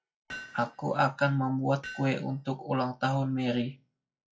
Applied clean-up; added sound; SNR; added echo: classical method log-MMSE.